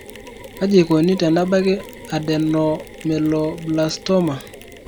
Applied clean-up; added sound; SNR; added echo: none; Mechanisms; 18 dB; none.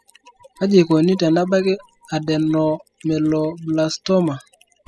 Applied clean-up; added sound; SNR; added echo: classical method spectral subtraction.